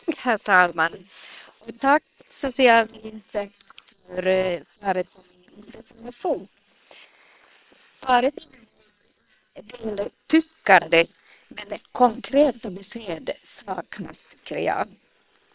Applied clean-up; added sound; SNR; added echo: neural separator model SepFormer WHAM!.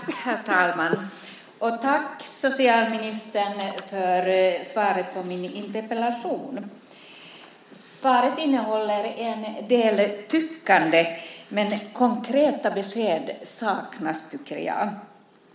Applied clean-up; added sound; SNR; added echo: none; Cough; 11 dB; none.